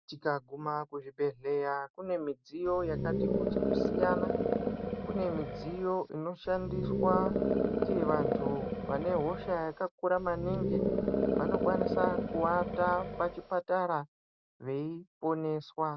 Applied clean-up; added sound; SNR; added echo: none; Animal; -2 dB; none.